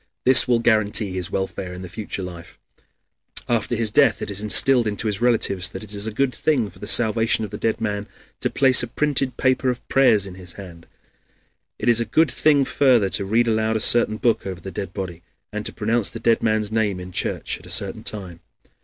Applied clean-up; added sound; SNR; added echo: none; none; none; none.